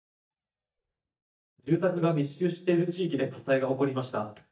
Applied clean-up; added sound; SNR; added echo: neural mask model DeepFilterNet 3.